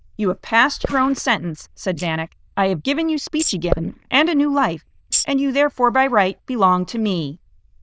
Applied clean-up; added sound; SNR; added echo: neural diffusion model UNIVERSE++.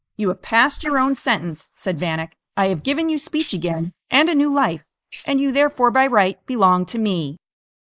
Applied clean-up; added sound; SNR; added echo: neural mask model Resemble Enhance denoiser.